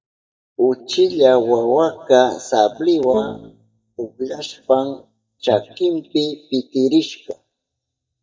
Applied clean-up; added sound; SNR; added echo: neural mask model DeepFilterNet 3.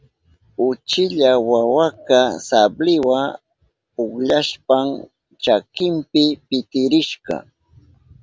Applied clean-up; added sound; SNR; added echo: none; none; none; none.